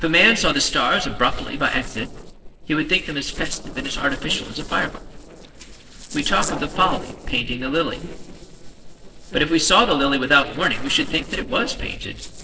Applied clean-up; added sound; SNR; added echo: neural separator model SepFormer DNS4.